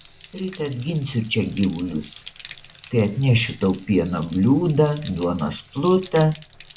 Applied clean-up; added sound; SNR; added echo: none; Bathtub (filling or washing); 18 dB; none.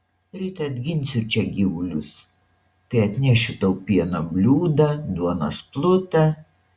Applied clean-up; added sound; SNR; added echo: none; none; none; none.